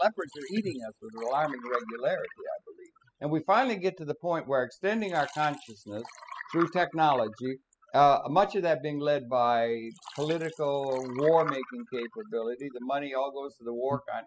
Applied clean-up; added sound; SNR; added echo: classical method spectral subtraction.